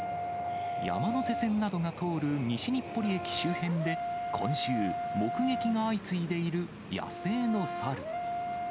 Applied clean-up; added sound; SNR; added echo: none; Brass instrument; 5 dB; none.